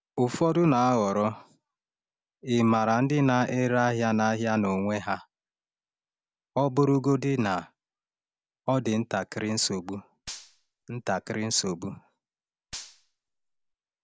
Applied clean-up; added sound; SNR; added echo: none; Gunshot, gunfire; 19 dB; none.